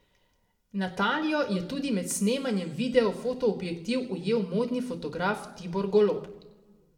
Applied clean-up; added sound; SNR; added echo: none; none; none; reverberation time 0.8 s.